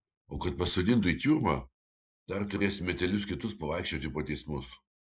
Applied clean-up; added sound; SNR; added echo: neural mask model Resemble Enhance denoiser.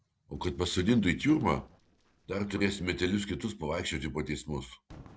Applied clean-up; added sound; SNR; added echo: neural separator model SepFormer DNS4.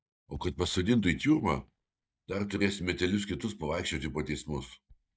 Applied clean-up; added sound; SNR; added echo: neural mask model DeepFilterNet 3.